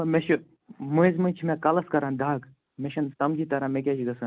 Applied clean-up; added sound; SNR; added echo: none; none; none; none.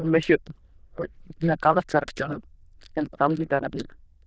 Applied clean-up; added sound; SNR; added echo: neural diffusion model UNIVERSE++.